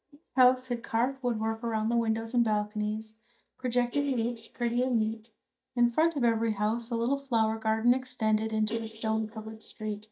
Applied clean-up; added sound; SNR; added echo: neural mask model DeepFilterNet 3.